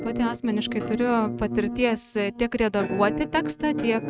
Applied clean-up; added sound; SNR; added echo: neural mask model RNNoise.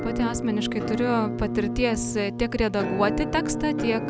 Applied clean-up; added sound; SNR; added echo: none; Musical instrument; 3 dB; none.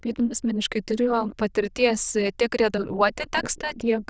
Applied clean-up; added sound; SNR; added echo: neural diffusion model UNIVERSE++.